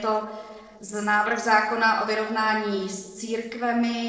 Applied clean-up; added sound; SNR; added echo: neural separator model SepFormer DNS4.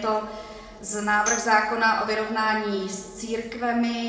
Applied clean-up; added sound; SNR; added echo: none; Tambourine; 11 dB; reverberation time 0.9 s.